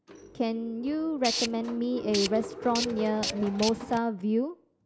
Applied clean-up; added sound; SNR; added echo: none; Tools; 6 dB; none.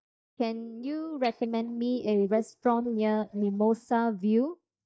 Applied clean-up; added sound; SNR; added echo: neural mask model DeepFilterNet 3.